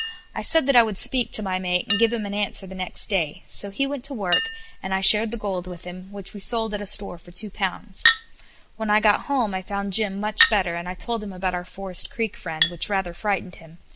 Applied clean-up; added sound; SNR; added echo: none; Chink, clink; 7 dB; none.